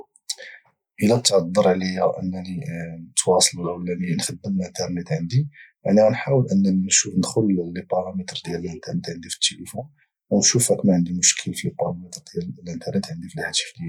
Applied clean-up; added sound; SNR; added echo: none; none; none; none.